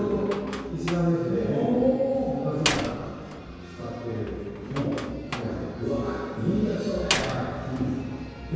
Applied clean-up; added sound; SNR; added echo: none; Slam; 9 dB; reverberation time 2.0 s.